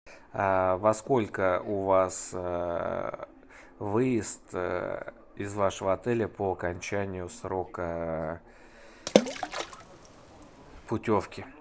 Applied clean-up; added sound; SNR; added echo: none; Water / Splash, splatter; 0 dB; none.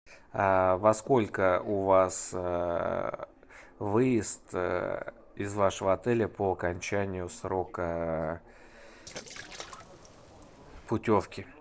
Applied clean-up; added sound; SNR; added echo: neural separator model SepFormer DNS4.